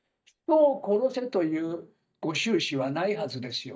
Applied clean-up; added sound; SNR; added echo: neural mask model DeepFilterNet 3.